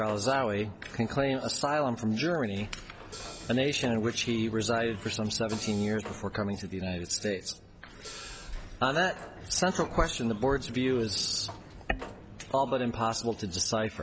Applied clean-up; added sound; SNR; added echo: none; Hi-hat + Sliding door; 16 dB; none.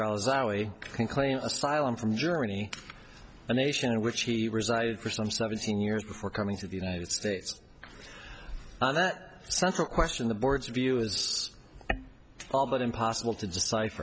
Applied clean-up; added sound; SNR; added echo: none; none; none; none.